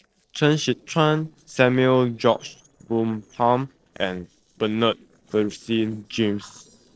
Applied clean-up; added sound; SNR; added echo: neural separator model SepFormer DNS4.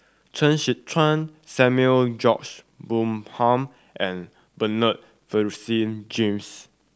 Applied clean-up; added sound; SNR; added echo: none; none; none; none.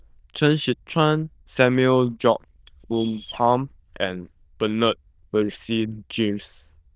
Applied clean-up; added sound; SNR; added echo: neural diffusion model UNIVERSE++.